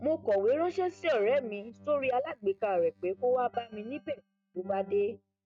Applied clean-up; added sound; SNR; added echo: neural mask model RNNoise.